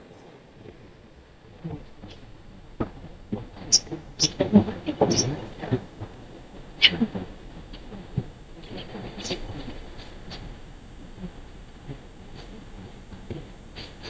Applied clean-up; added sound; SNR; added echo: neural mask model DeepFilterNet 3.